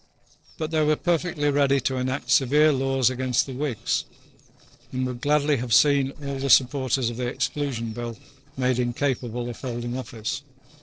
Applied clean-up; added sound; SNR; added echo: neural separator model SepFormer DNS4.